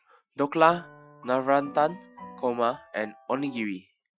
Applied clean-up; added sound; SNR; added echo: classical method Wiener filter.